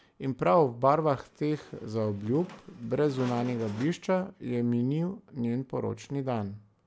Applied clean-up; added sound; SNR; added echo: none; Squeak; 18 dB; none.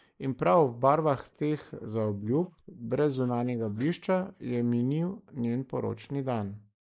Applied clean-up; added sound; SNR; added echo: neural mask model Resemble Enhance denoiser.